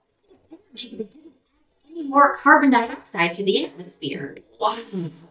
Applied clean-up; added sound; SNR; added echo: neural mask model DeepFilterNet 3.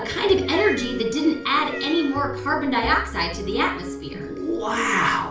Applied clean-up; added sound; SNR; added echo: none; Meow; 16 dB; reverberation time 0.4 s.